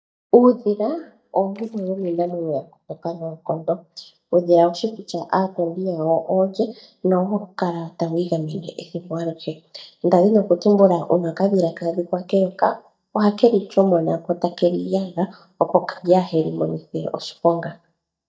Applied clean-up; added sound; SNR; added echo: neural mask model DeepFilterNet 3.